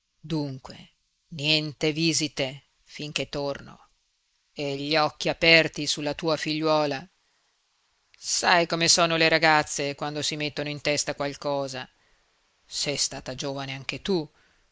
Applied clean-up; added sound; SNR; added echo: neural mask model Resemble Enhance denoiser.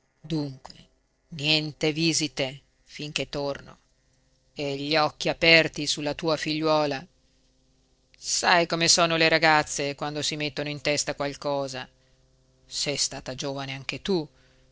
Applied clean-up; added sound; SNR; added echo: neural separator model SepFormer DNS4.